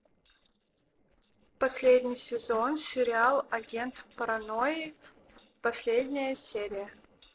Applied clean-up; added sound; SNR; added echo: neural separator model SepFormer DNS4.